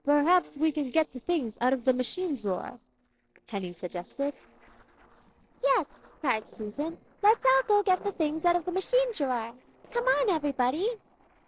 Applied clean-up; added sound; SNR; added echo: neural separator model SepFormer DNS4.